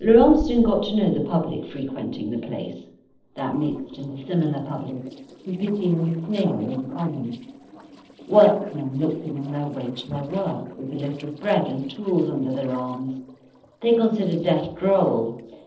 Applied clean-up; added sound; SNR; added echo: neural separator model SepFormer DNS4.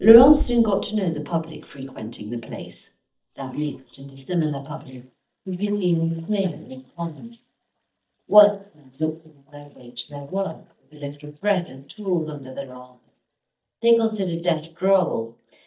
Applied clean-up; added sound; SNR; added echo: neural mask model DeepFilterNet 3.